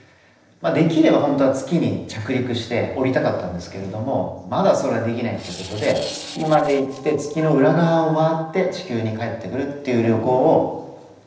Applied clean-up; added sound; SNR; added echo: neural separator model SepFormer DNS4.